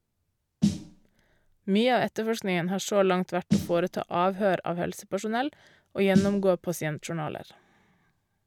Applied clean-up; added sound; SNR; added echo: none; Snare drum; 5 dB; none.